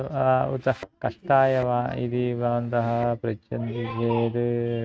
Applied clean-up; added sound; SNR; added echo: neural mask model RNNoise.